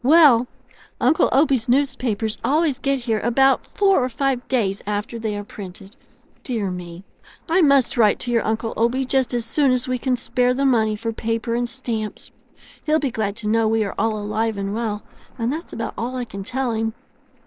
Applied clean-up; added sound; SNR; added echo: neural separator model SepFormer DNS4.